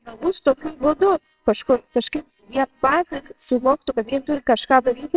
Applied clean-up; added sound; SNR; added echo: neural separator model SepFormer WHAMR!.